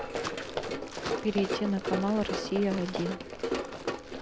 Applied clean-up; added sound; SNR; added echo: none; Run; 2 dB; none.